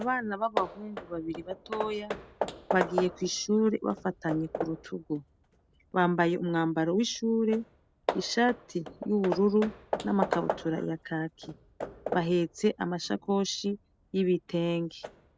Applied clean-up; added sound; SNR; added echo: none; Hammer / Wood; 9 dB; none.